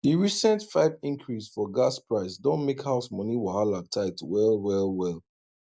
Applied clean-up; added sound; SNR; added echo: none; none; none; none.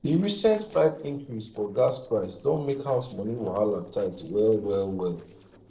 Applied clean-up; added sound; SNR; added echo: neural separator model SepFormer DNS4.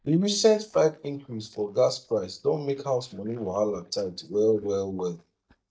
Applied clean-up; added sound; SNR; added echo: neural mask model DeepFilterNet 3.